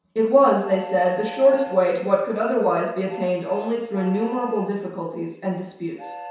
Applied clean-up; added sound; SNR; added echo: none; Train; 17 dB; reverberation time 0.7 s.